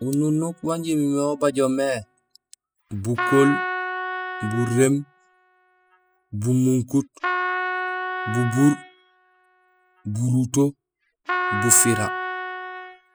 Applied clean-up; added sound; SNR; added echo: classical method spectral subtraction.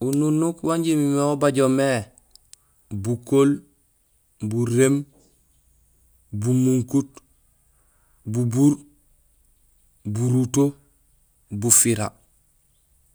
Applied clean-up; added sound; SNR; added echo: none; none; none; none.